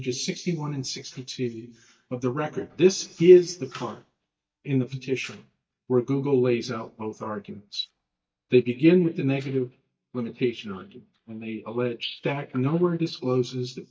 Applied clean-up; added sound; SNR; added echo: neural mask model DeepFilterNet 3.